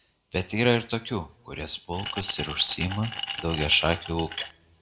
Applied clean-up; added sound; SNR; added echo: none; Glass; 7 dB; reverberation time 0.4 s.